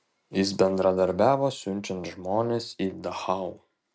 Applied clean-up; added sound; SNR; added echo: none; none; none; none.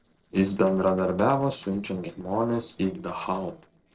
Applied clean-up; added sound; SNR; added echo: neural separator model SepFormer DNS4.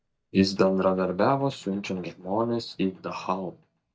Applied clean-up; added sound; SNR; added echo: neural mask model DeepFilterNet 3.